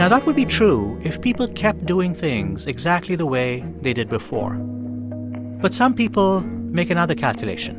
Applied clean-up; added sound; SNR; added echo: none; Strum; 18 dB; none.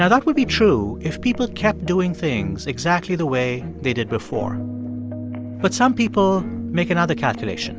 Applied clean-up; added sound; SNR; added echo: none; none; none; none.